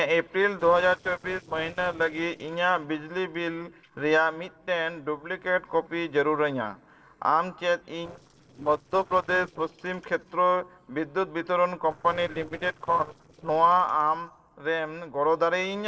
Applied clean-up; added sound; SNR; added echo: neural separator model SepFormer DNS4.